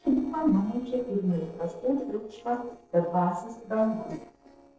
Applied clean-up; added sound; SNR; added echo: neural separator model SepFormer DNS4.